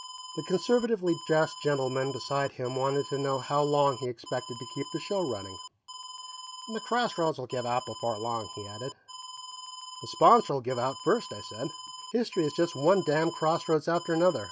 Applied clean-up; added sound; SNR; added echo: none; Alarm; 14 dB; none.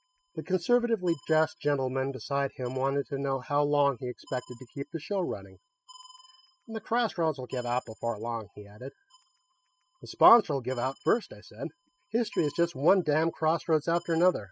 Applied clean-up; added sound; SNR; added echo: classical method spectral subtraction.